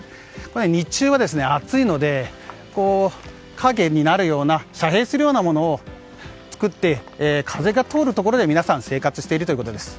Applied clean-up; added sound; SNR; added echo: none; none; none; none.